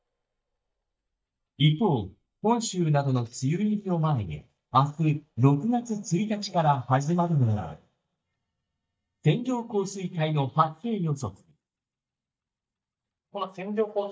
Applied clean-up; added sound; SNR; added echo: neural mask model DeepFilterNet 3.